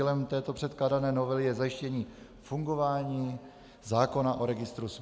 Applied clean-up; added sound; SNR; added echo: none; none; none; none.